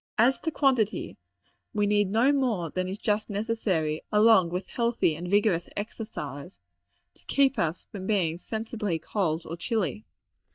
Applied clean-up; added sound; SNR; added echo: neural mask model DeepFilterNet 3.